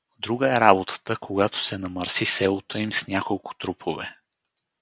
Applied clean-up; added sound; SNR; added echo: none; none; none; none.